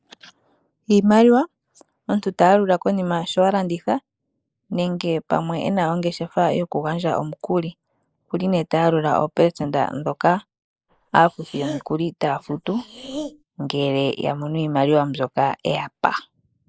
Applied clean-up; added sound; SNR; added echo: neural mask model Resemble Enhance denoiser.